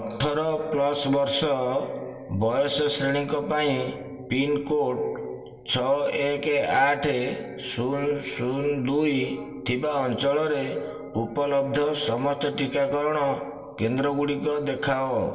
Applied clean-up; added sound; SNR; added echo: none; none; none; reverberation time 0.2 s.